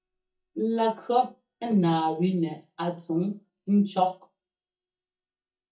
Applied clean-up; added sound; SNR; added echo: neural mask model DeepFilterNet 3.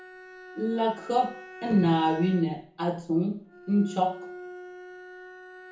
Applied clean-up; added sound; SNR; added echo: none; Bowed string instrument; 16 dB; reverberation time 0.7 s.